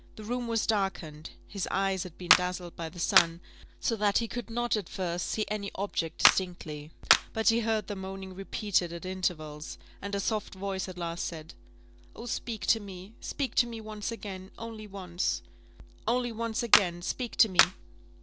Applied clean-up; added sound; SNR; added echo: none; Clapping; -2 dB; none.